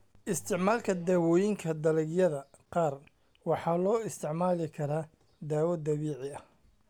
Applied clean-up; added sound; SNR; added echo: none; none; none; none.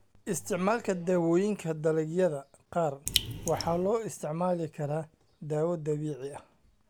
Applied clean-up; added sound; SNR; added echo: none; Raindrop; 4 dB; none.